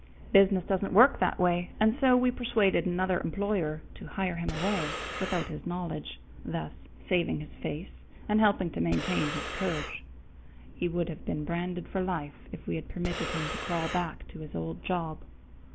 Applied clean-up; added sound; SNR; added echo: none; Breathing; 7 dB; none.